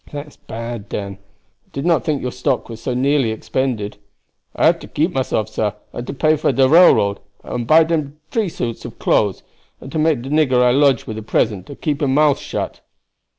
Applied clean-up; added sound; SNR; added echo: none; none; none; none.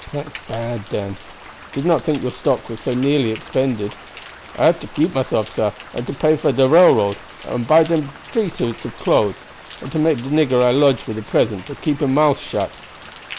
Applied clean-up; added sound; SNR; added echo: none; Rain; 17 dB; none.